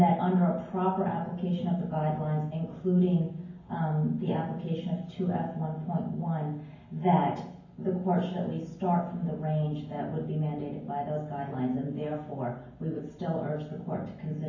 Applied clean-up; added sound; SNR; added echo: none; none; none; reverberation time 0.9 s.